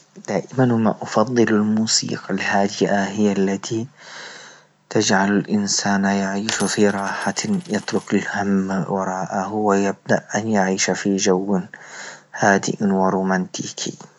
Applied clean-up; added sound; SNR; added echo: none; Coin (dropping); 15 dB; none.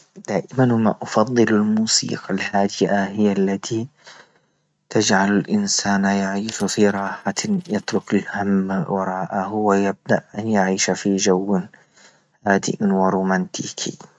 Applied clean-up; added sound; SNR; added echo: neural mask model RNNoise.